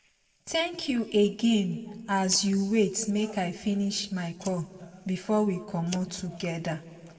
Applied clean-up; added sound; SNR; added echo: neural separator model SepFormer DNS4.